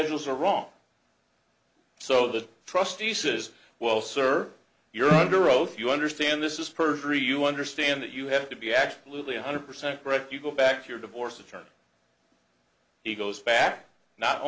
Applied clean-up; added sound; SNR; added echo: none; Snare drum; 5 dB; none.